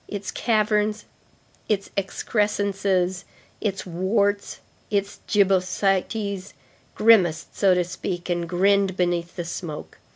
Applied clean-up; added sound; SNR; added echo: none; none; none; none.